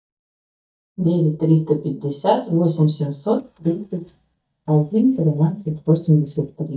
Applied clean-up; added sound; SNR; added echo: neural mask model DeepFilterNet 3.